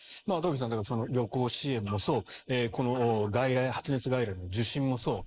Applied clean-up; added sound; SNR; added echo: neural mask model Resemble Enhance denoiser.